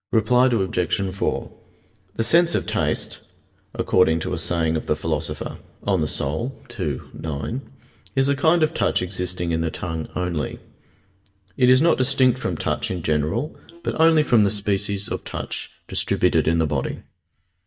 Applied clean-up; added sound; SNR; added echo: neural mask model DeepFilterNet 3.